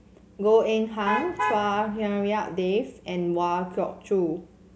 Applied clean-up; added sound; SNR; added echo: none; Alarm / Truck; 4 dB; none.